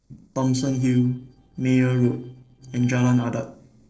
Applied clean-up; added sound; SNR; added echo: neural separator model SepFormer DNS4.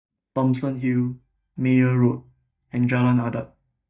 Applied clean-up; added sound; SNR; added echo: neural mask model DeepFilterNet 3.